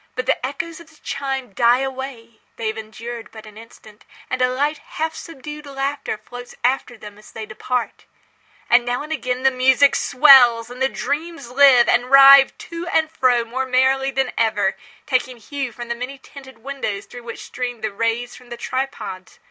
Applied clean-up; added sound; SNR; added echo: none; none; none; none.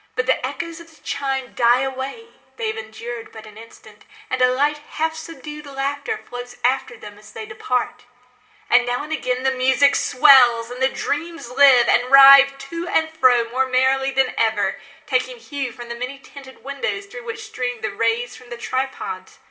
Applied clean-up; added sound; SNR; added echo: none; none; none; reverberation time 1.7 s.